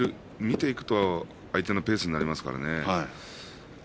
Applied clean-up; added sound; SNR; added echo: none; none; none; none.